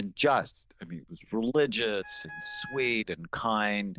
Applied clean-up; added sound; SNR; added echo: neural diffusion model UNIVERSE++.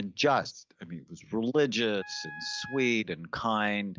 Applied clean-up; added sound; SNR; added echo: none; Wind instrument, woodwind instrument; 16 dB; none.